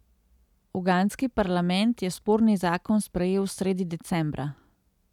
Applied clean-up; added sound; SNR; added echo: none; none; none; none.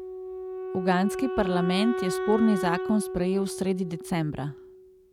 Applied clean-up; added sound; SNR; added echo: none; Wind instrument, woodwind instrument; 5 dB; none.